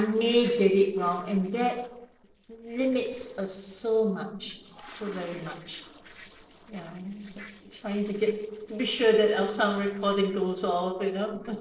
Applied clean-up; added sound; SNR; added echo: neural separator model SepFormer DNS4.